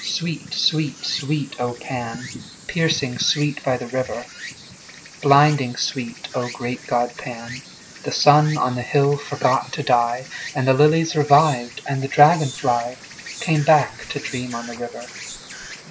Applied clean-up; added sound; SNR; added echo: none; Insect; 16 dB; none.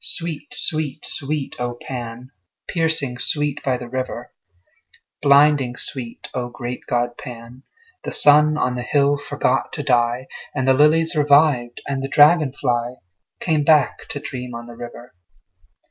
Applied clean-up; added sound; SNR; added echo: none; none; none; none.